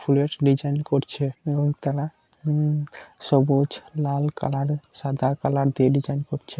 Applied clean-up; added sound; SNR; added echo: none; none; none; none.